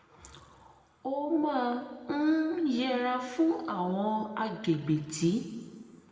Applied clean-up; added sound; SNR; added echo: none; none; none; reverberation time 1.5 s.